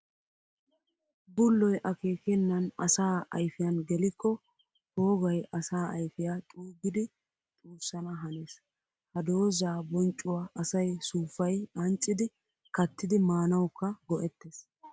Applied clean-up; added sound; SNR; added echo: none; none; none; none.